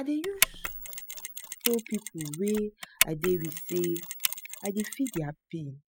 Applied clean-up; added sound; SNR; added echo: classical method spectral subtraction.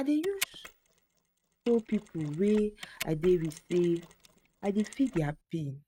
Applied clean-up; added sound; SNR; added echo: neural mask model RNNoise.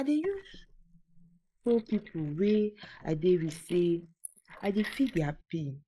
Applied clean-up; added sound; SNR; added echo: neural mask model Resemble Enhance denoiser.